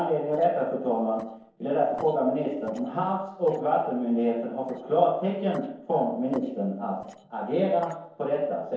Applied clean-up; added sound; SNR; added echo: neural separator model SepFormer DNS4.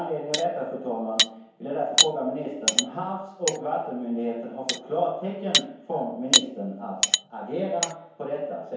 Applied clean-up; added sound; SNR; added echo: none; Cutlery, silverware; -2 dB; reverberation time 1.0 s.